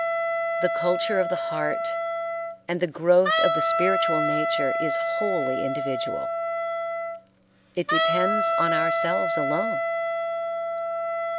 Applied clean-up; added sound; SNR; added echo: none; Wind instrument, woodwind instrument; -3 dB; none.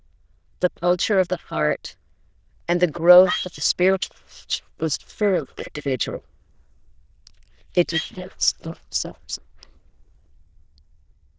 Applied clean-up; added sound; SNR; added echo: neural diffusion model UNIVERSE++.